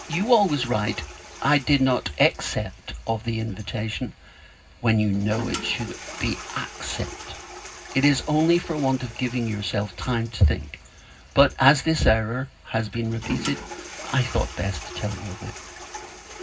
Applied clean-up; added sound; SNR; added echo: none; Toilet flush; 15 dB; reverberation time 0.4 s.